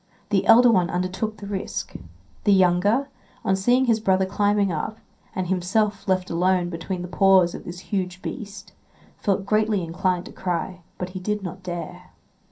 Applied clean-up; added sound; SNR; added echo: none; none; none; reverberation time 0.3 s.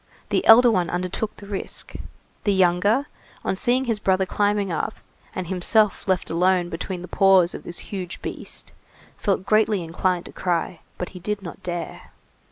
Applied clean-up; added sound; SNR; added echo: none; none; none; none.